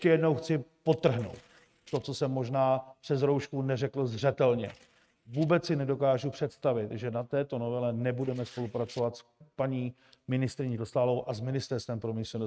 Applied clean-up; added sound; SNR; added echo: neural mask model RNNoise.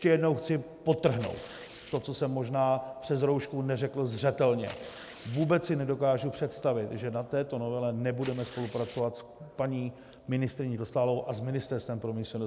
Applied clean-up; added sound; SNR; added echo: none; Tearing; 18 dB; none.